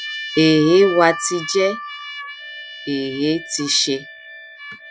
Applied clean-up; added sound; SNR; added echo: classical method Wiener filter.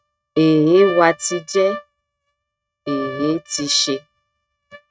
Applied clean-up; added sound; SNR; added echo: neural mask model RNNoise.